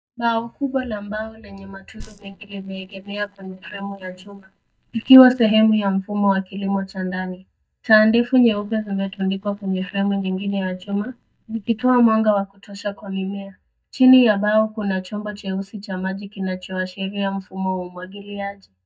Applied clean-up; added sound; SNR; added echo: neural mask model DeepFilterNet 3.